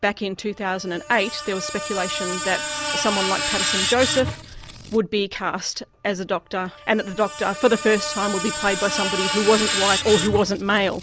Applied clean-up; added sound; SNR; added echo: none; Screech; 5 dB; none.